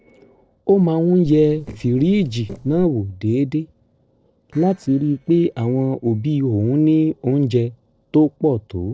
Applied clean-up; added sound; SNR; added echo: neural separator model SepFormer DNS4.